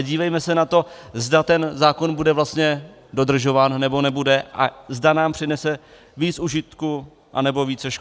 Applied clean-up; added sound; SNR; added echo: none; none; none; none.